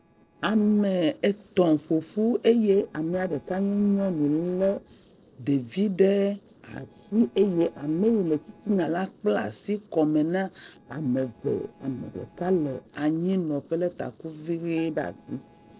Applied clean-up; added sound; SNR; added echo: neural separator model SepFormer DNS4.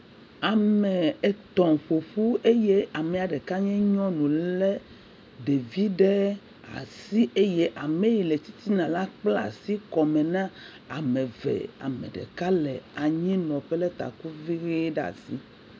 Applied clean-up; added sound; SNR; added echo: none; none; none; none.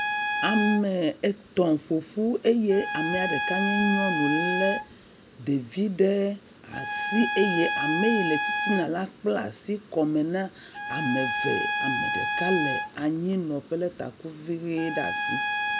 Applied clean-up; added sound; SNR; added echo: none; Trumpet; 3 dB; none.